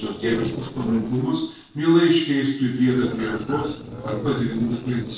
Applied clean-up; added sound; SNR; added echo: neural separator model SepFormer DNS4.